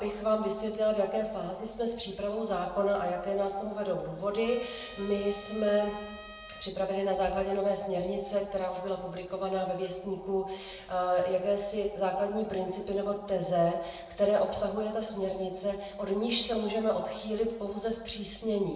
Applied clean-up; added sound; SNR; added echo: none; Trumpet; 17 dB; reverberation time 0.9 s.